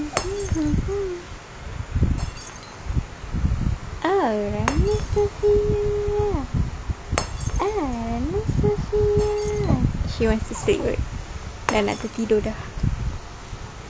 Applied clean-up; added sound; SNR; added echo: none; Shatter; 15 dB; none.